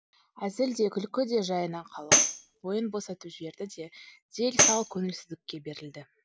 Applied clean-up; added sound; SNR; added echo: none; Tambourine; -4 dB; none.